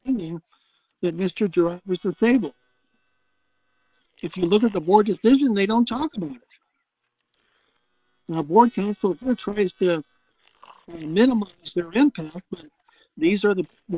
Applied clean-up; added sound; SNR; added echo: neural separator model SepFormer WHAM!.